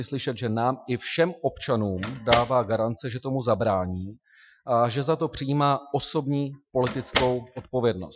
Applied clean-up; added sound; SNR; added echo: classical method Wiener filter.